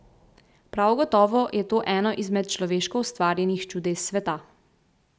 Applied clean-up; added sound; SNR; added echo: none; none; none; none.